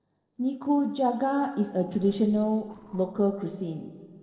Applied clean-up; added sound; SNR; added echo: neural separator model SepFormer DNS4.